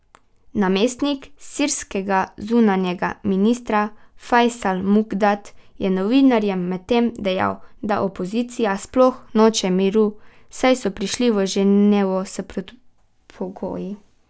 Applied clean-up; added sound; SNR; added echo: none; none; none; none.